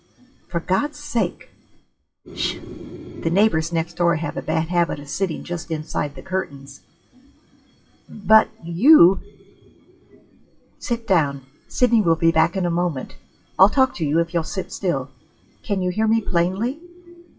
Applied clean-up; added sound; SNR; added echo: classical method WPE with log-MMSE.